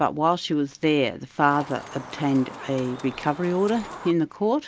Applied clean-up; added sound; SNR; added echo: none; Chicken, rooster; 15 dB; none.